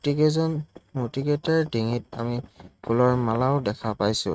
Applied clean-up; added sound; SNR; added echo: neural mask model RNNoise.